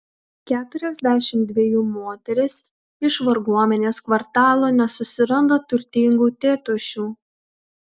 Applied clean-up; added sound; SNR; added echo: none; none; none; none.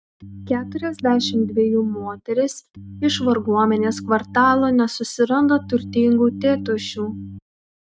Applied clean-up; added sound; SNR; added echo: neural mask model RNNoise.